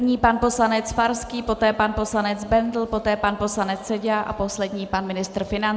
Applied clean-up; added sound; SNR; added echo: none; none; none; none.